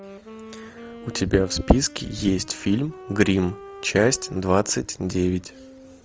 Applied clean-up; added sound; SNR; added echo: none; Wind instrument, woodwind instrument; 18 dB; none.